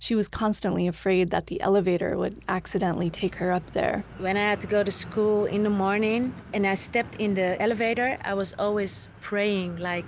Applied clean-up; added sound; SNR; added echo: none; none; none; none.